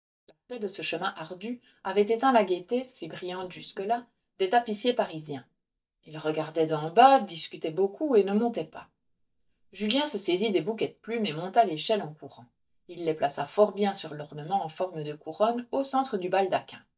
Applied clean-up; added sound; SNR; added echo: neural mask model DeepFilterNet 3.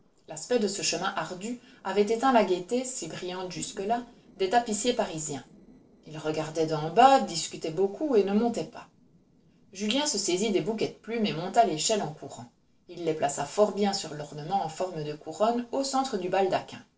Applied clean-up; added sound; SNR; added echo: neural separator model SepFormer DNS4.